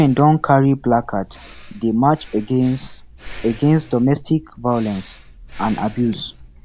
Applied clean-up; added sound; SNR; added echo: none; Breathing; 18 dB; none.